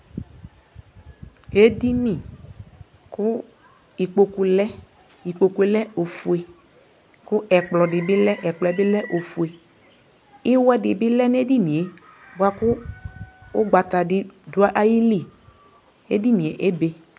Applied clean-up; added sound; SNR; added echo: none; none; none; none.